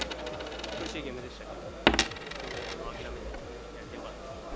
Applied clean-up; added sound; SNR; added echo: none; Coin (dropping); -4 dB; none.